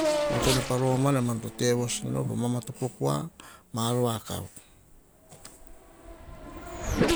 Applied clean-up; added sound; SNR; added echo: none; Race car, auto racing / Accelerating, revving, vroom; 4 dB; none.